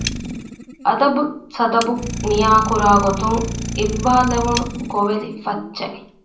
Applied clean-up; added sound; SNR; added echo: none; Idling; 8 dB; reverberation time 0.6 s.